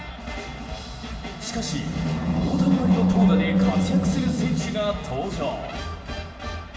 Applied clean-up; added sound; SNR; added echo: none; Animal; -4 dB; reverberation time 2.0 s.